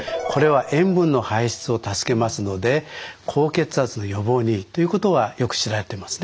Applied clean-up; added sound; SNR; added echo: none; none; none; none.